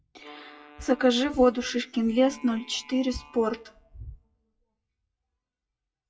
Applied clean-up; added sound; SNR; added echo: classical method WPE with log-MMSE.